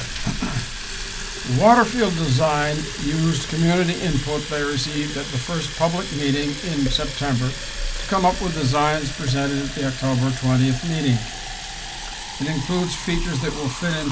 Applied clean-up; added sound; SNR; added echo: none; Fill (with liquid) / Water tap, faucet; 10 dB; none.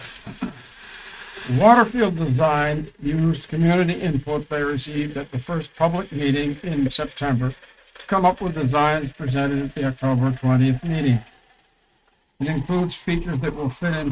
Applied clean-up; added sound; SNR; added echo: neural mask model RNNoise.